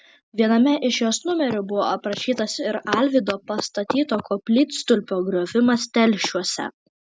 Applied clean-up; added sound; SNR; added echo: none; none; none; none.